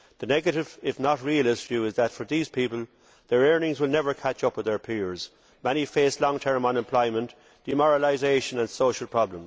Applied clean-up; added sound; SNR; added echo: none; none; none; none.